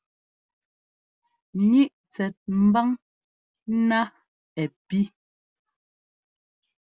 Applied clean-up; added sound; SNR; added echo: none; none; none; none.